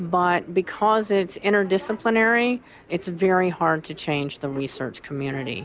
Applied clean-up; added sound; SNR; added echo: none; none; none; none.